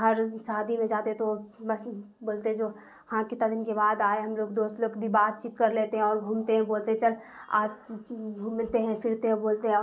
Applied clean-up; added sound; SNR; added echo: none; none; none; none.